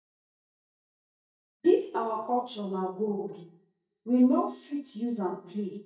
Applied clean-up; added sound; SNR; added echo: neural mask model DeepFilterNet 3.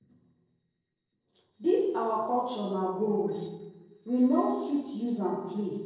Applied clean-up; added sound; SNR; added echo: neural separator model SepFormer DNS4.